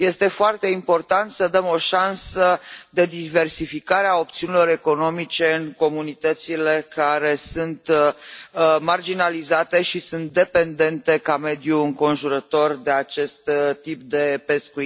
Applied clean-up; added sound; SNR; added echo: none; none; none; none.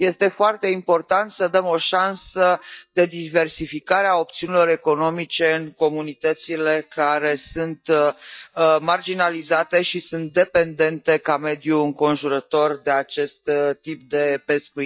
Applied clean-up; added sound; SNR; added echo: neural mask model DeepFilterNet 3.